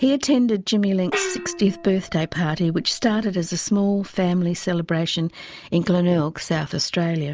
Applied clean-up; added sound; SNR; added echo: none; Gong; 13 dB; none.